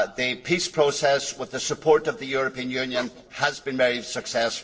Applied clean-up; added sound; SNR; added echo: neural separator model SepFormer DNS4.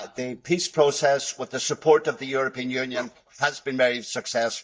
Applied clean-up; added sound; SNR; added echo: neural mask model DeepFilterNet 3.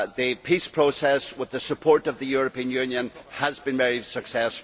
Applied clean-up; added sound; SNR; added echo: none; none; none; none.